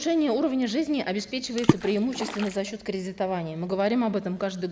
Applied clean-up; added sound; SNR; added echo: none; Water / Splash, splatter; 2 dB; none.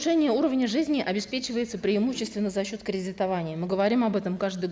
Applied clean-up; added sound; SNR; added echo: none; none; none; none.